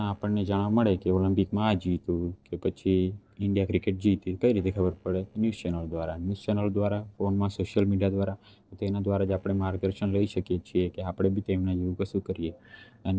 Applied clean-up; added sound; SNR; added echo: neural separator model SepFormer DNS4.